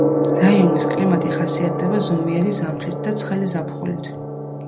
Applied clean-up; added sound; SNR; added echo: none; Gong; 1 dB; none.